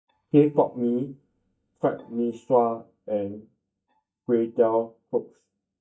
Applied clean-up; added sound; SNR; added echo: neural mask model DeepFilterNet 3.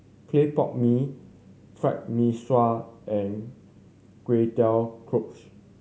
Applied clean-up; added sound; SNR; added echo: none; none; none; none.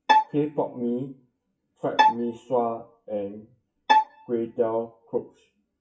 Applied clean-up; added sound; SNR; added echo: classical method WPE with log-MMSE.